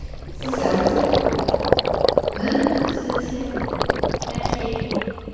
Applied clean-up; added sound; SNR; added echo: none; Gurgling; -4 dB; reverberation time 2.1 s.